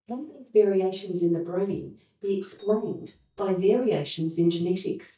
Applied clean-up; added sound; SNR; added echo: neural mask model DeepFilterNet 3.